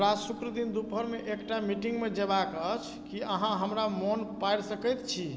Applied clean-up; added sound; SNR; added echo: none; Subway, metro, underground / Train; 13 dB; none.